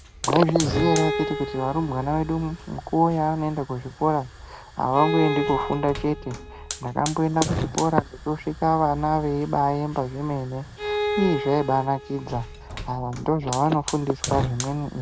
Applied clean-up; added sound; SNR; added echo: none; Bowed string instrument + Hiss / Fire; 7 dB; none.